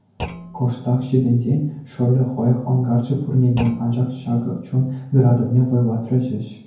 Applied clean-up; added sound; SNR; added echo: none; Thump, thud; 19 dB; reverberation time 0.9 s.